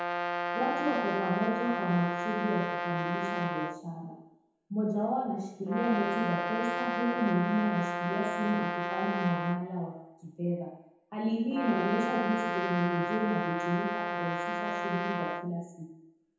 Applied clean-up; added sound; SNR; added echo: none; Brass instrument; 2 dB; reverberation time 0.9 s.